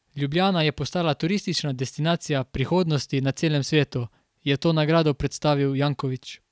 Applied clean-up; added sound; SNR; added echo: none; none; none; none.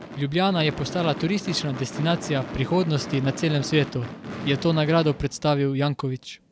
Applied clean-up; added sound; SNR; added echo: none; Gunshot, gunfire / Fireworks; 12 dB; none.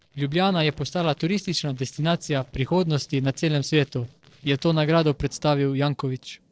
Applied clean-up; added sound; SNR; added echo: neural separator model SepFormer DNS4.